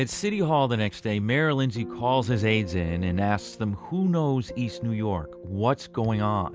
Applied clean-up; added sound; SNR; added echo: none; none; none; none.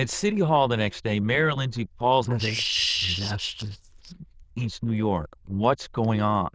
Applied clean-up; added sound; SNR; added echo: neural diffusion model UNIVERSE++.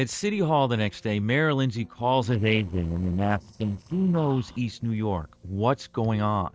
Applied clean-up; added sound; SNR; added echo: neural separator model SepFormer DNS4.